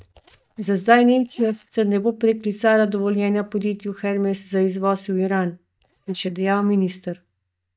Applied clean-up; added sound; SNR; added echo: neural mask model DeepFilterNet 3.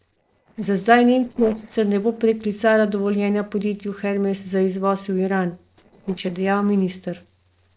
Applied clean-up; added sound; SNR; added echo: neural separator model SepFormer DNS4.